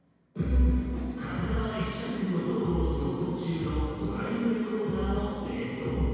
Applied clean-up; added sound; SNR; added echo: none; none; none; reverberation time 2.0 s.